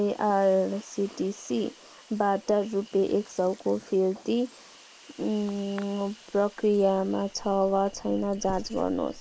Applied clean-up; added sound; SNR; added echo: neural mask model Resemble Enhance denoiser.